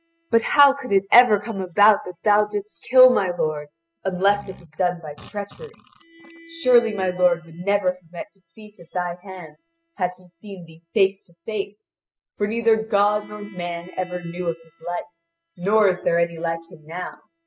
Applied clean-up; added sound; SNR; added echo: classical method spectral subtraction.